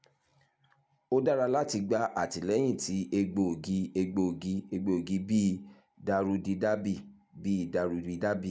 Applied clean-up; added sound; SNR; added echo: none; none; none; none.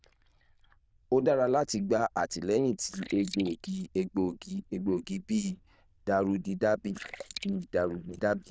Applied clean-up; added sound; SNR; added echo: neural diffusion model UNIVERSE++.